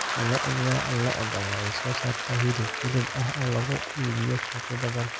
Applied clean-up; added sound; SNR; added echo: none; Applause / Crowd; 3 dB; none.